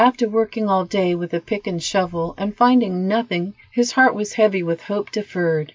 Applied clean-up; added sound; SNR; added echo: none; none; none; none.